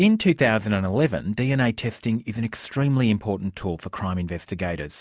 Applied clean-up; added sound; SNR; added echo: none; none; none; none.